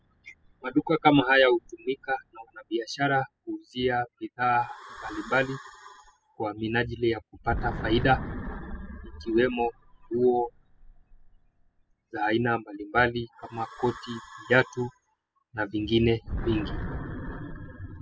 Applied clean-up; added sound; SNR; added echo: classical method spectral subtraction.